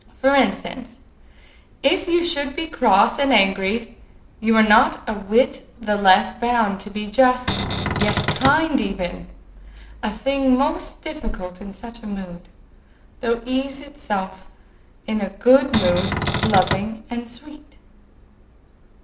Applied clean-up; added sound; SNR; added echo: none; Cupboard open or close; 1 dB; none.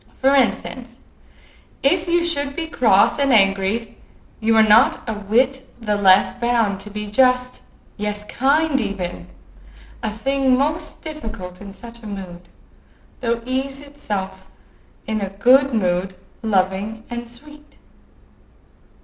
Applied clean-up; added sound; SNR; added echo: none; none; none; none.